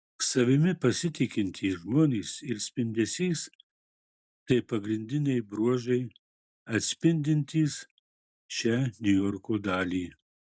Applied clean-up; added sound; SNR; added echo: none; none; none; none.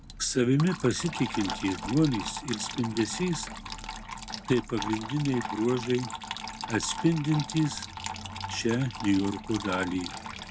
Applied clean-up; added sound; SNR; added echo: none; Trickle, dribble / Water tap, faucet; 9 dB; none.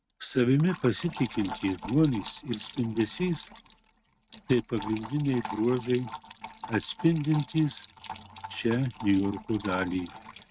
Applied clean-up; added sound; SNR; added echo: neural mask model RNNoise.